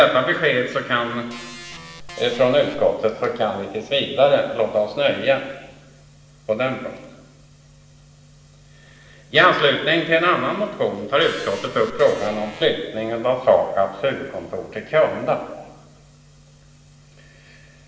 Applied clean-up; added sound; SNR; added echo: none; Organ; 16 dB; reverberation time 1.2 s.